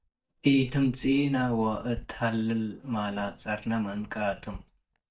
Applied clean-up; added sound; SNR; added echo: neural mask model DeepFilterNet 3.